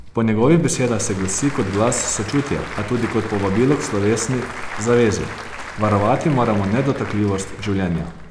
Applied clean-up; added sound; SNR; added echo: none; Applause / Crowd; 11 dB; none.